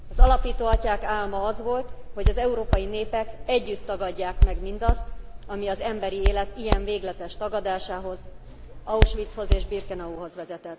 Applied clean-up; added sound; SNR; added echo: none; Hands; -4 dB; none.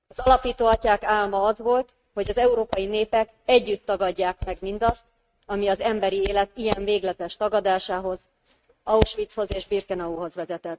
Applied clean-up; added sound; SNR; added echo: neural mask model RNNoise.